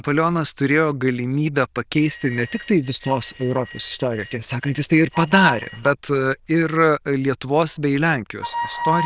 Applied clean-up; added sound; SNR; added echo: neural diffusion model UNIVERSE++.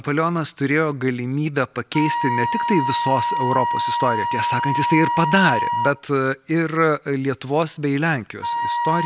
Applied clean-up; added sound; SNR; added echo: none; Wind instrument, woodwind instrument; 3 dB; none.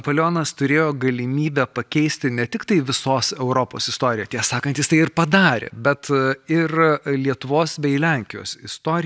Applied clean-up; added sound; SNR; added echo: none; none; none; none.